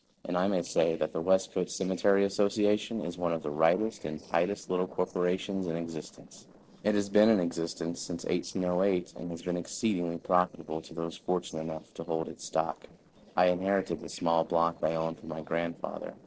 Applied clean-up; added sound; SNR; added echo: neural separator model SepFormer DNS4.